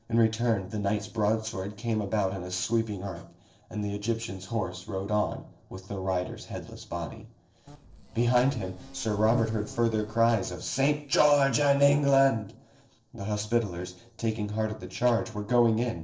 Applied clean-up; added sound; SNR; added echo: neural separator model SepFormer DNS4.